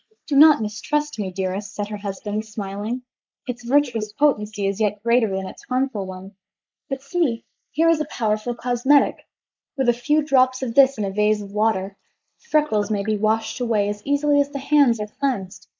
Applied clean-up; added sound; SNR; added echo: neural mask model Resemble Enhance denoiser.